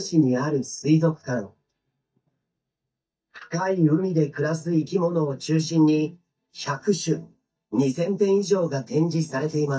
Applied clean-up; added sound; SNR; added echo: neural mask model DeepFilterNet 3.